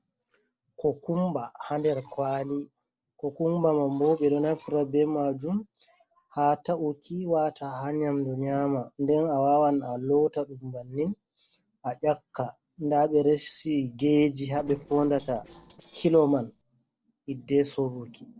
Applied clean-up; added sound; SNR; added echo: neural separator model SepFormer DNS4.